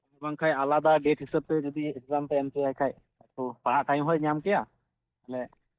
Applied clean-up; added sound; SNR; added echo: neural mask model DeepFilterNet 3.